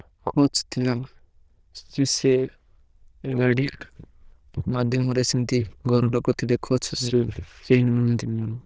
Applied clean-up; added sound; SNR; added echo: neural diffusion model UNIVERSE++.